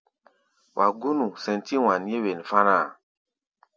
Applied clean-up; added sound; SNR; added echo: none; none; none; none.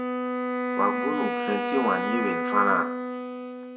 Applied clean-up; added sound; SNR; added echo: none; Wind instrument, woodwind instrument; 0 dB; reverberation time 0.6 s.